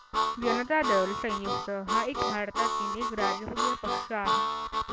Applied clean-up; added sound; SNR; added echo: none; Harmonica; -2 dB; none.